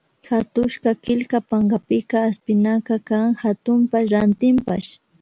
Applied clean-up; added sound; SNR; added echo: none; none; none; none.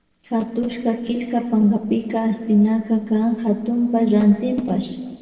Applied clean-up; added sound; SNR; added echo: neural separator model SepFormer DNS4.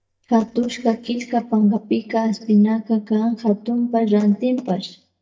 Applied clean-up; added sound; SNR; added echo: neural mask model DeepFilterNet 3.